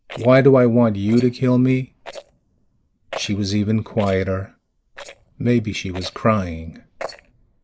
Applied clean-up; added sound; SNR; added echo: neural mask model Resemble Enhance denoiser.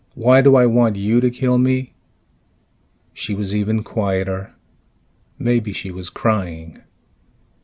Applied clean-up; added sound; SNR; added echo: none; none; none; none.